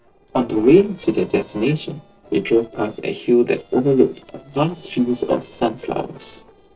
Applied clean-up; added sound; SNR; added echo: neural separator model SepFormer DNS4.